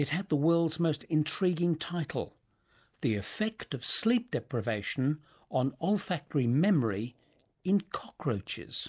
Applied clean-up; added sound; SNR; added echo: none; none; none; none.